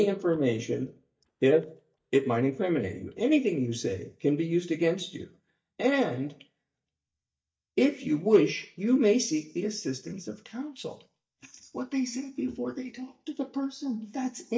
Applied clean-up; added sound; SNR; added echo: neural mask model DeepFilterNet 3.